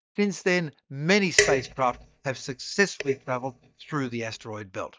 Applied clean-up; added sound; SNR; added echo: neural mask model DeepFilterNet 3.